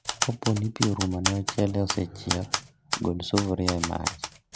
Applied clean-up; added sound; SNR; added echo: none; Typewriter; 4 dB; none.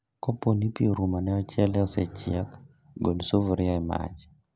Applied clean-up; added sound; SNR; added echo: none; none; none; none.